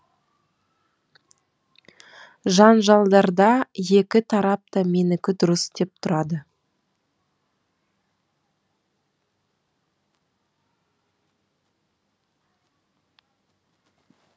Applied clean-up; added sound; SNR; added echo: none; none; none; none.